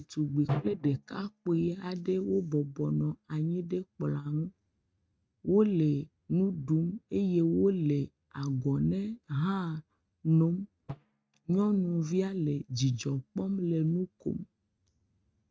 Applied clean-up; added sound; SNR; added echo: neural mask model RNNoise.